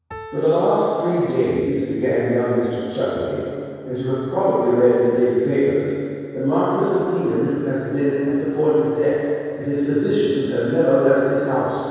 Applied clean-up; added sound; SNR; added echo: none; Piano; 16 dB; reverberation time 2.2 s.